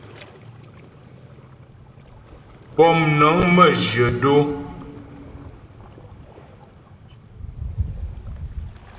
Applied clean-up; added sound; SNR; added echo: none; Waves, surf; 14 dB; reverberation time 1.7 s.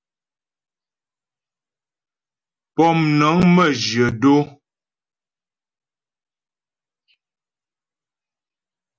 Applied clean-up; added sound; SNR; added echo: none; none; none; none.